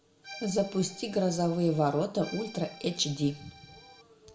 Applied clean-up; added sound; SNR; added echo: none; Accordion; 18 dB; reverberation time 0.5 s.